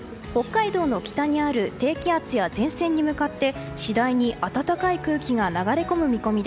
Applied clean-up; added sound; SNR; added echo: none; none; none; none.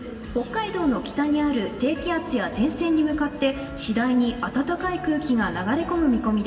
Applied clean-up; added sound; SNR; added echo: none; none; none; reverberation time 2.7 s.